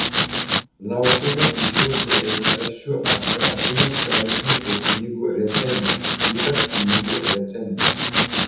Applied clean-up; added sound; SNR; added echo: none; Domestic sounds, home sounds; -4 dB; reverberation time 1.0 s.